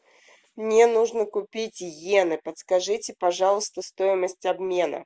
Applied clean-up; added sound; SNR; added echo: none; none; none; none.